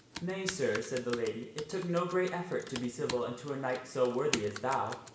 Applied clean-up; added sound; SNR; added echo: none; Computer keyboard; 8 dB; reverberation time 0.8 s.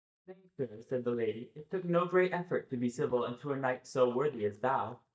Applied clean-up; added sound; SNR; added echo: neural mask model DeepFilterNet 3.